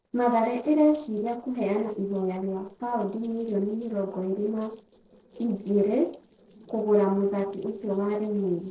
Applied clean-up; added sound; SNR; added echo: neural separator model SepFormer DNS4.